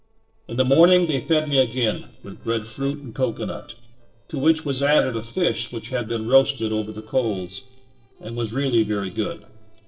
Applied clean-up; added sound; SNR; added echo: neural separator model SepFormer DNS4.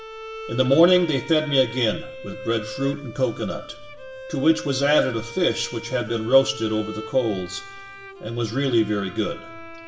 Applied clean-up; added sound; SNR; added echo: none; Bowed string instrument; 14 dB; reverberation time 1.6 s.